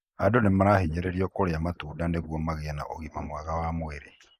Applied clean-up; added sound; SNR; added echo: neural mask model Resemble Enhance denoiser.